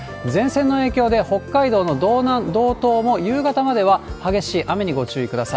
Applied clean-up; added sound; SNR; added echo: none; none; none; none.